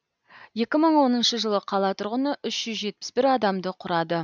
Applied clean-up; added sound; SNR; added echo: none; none; none; none.